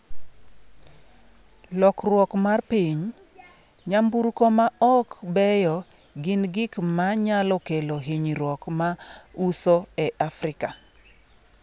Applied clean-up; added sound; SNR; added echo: none; none; none; none.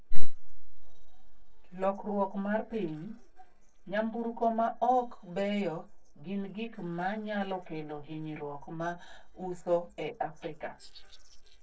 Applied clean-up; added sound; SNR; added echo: neural separator model SepFormer DNS4.